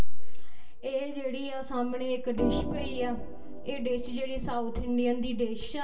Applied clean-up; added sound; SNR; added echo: none; Organ; 10 dB; reverberation time 0.2 s.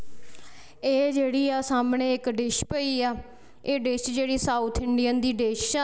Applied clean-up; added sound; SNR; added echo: none; none; none; none.